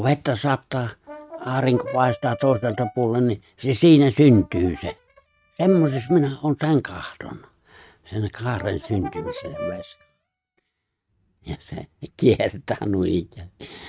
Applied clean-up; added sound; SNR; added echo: neural mask model RNNoise.